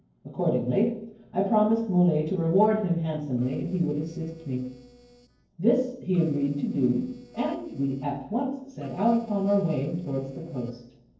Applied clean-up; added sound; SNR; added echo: neural separator model SepFormer DNS4.